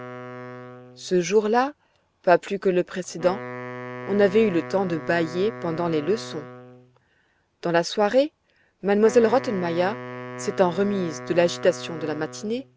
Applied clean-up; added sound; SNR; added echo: none; Wind instrument, woodwind instrument; 14 dB; none.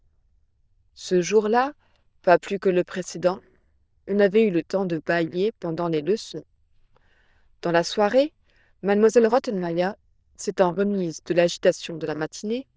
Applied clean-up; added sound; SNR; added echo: neural diffusion model UNIVERSE++.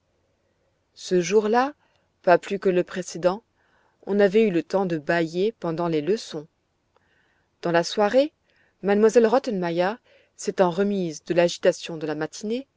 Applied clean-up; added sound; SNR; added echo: none; none; none; none.